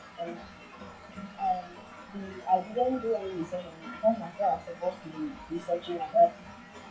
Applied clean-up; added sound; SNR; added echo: classical method WPE with log-MMSE.